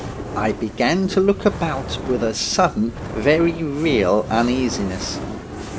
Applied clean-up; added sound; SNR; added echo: none; Fire; 9 dB; none.